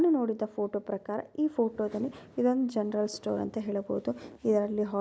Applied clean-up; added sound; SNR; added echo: none; none; none; none.